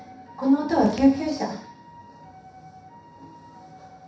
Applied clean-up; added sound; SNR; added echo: none; Walk, footsteps; 14 dB; reverberation time 0.7 s.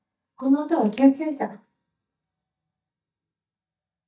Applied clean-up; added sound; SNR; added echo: neural mask model DeepFilterNet 3.